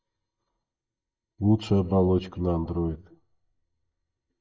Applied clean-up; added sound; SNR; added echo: neural mask model DeepFilterNet 3.